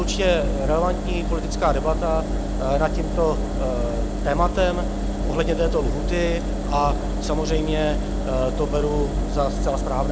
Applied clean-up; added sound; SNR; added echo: none; Engine; -1 dB; none.